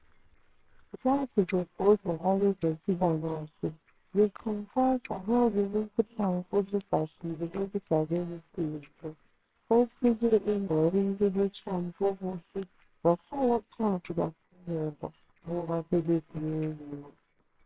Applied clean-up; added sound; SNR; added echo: neural separator model SepFormer WHAMR!.